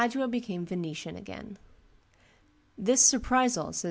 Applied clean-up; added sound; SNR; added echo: none; none; none; none.